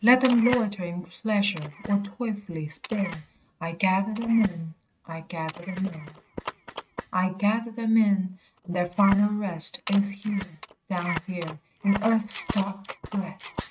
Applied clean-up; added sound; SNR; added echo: neural mask model RNNoise.